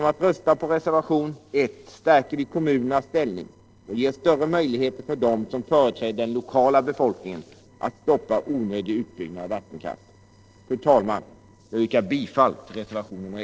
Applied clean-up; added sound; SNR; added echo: neural separator model SepFormer DNS4.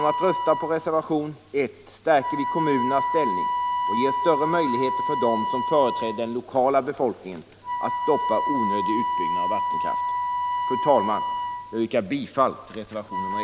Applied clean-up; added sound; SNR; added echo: none; Wind instrument, woodwind instrument; 2 dB; none.